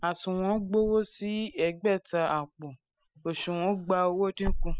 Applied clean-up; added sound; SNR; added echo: classical method spectral subtraction.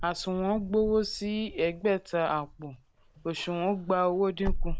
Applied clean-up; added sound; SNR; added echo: none; Wind / Car; 7 dB; none.